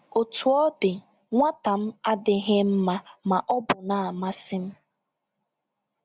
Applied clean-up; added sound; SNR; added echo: none; none; none; none.